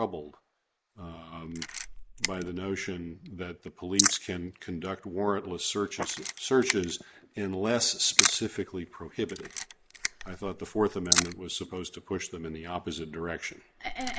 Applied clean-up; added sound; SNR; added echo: neural mask model Resemble Enhance denoiser.